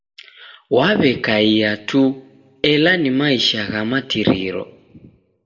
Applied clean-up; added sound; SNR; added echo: none; none; none; reverberation time 0.6 s.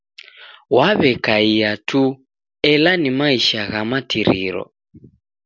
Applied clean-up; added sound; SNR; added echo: none; none; none; none.